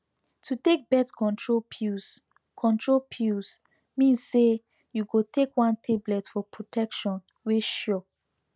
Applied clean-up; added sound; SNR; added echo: none; none; none; none.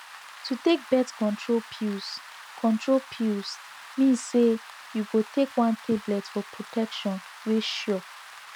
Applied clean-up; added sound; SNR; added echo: none; Rain; 17 dB; none.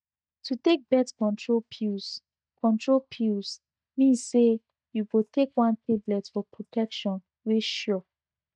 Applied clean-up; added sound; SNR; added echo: neural mask model DeepFilterNet 3.